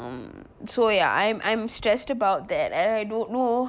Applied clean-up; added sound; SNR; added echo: none; none; none; none.